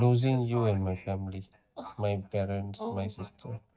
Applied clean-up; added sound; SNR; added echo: neural mask model DeepFilterNet 3.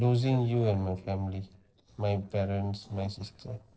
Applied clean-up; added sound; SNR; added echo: neural separator model SepFormer DNS4.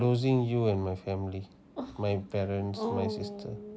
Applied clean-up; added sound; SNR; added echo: none; none; none; none.